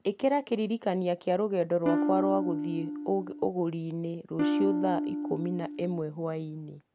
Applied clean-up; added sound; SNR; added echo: none; Electric guitar / Strum; 1 dB; none.